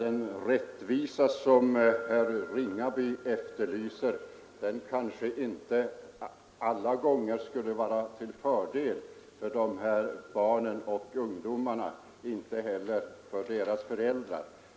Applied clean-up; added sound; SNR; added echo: none; none; none; none.